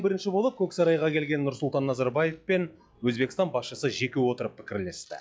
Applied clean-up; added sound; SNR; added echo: classical method log-MMSE.